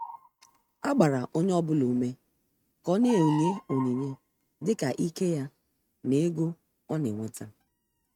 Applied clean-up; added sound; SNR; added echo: neural mask model RNNoise.